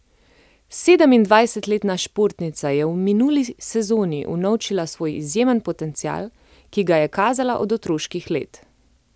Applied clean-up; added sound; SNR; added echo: none; none; none; none.